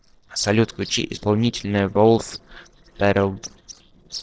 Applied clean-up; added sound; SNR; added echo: neural separator model SepFormer DNS4.